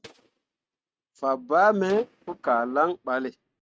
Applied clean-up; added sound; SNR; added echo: neural mask model RNNoise.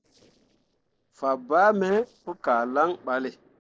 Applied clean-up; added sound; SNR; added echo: neural separator model SepFormer DNS4.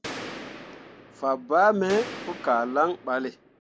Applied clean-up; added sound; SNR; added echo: none; Gunshot, gunfire; 13 dB; none.